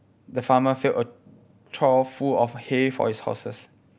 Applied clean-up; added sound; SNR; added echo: none; none; none; none.